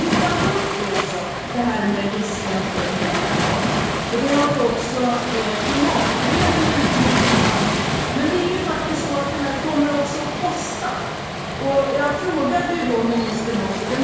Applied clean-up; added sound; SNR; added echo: none; Waves, surf; 0 dB; reverberation time 1.0 s.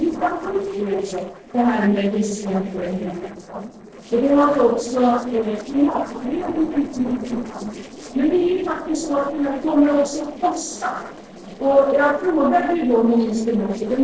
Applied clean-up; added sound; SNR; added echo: neural separator model SepFormer DNS4.